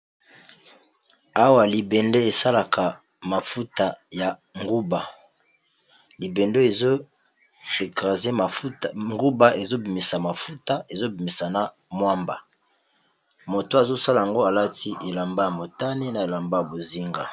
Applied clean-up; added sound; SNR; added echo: none; none; none; none.